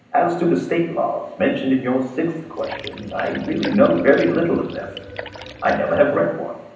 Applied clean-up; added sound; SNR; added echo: none; Liquid; 15 dB; reverberation time 0.8 s.